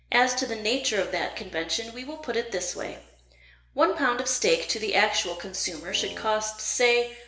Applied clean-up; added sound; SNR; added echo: none; Wind instrument, woodwind instrument; 17 dB; reverberation time 0.9 s.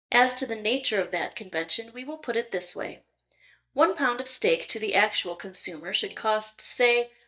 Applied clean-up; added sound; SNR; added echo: neural mask model DeepFilterNet 3.